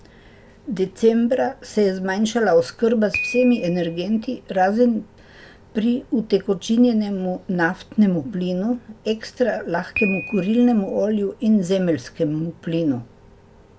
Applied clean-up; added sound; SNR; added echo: none; Piano; 17 dB; none.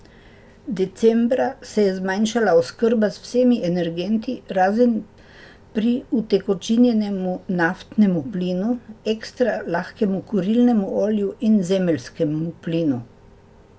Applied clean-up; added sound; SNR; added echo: none; none; none; none.